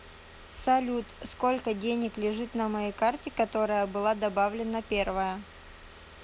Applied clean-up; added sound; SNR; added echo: none; Car; 20 dB; none.